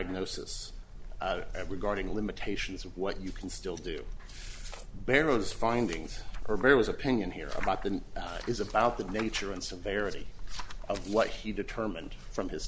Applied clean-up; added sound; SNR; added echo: none; none; none; none.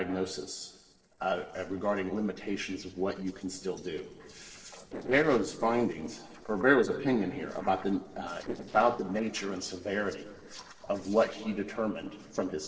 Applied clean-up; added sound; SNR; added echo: neural separator model SepFormer DNS4.